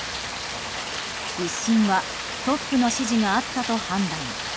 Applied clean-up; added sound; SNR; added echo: none; Rain; 5 dB; none.